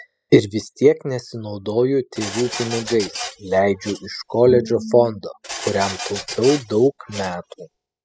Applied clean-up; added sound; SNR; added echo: classical method spectral subtraction.